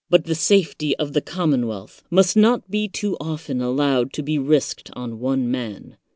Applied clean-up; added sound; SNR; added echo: none; none; none; none.